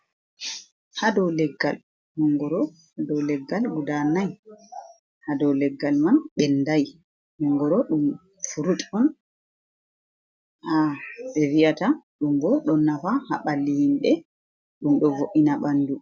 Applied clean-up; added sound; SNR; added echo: none; none; none; none.